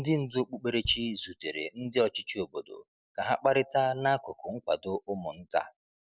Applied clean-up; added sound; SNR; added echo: neural separator model SepFormer DNS4.